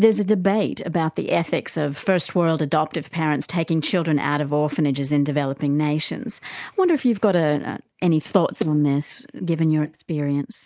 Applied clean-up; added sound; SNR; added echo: neural mask model DeepFilterNet 3.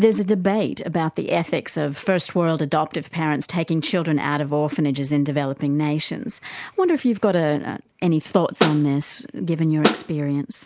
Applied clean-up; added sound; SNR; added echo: none; Snare drum; 1 dB; none.